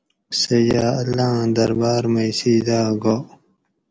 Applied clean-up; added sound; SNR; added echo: none; none; none; none.